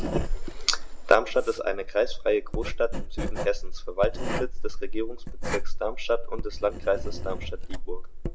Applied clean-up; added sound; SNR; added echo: none; Writing; -1 dB; none.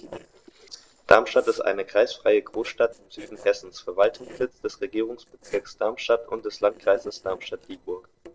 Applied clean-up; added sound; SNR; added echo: neural separator model SepFormer DNS4.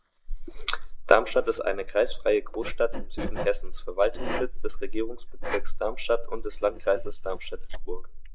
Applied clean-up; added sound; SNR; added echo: neural mask model Resemble Enhance denoiser.